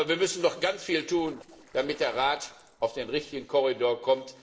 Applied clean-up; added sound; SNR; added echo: neural separator model SepFormer DNS4.